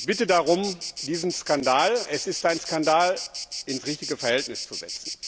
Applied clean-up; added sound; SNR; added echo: none; Insect; 10 dB; none.